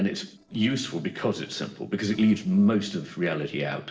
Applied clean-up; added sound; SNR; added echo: neural separator model SepFormer DNS4.